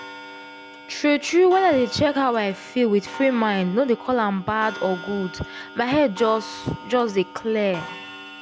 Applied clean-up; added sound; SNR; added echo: none; Clock; 16 dB; none.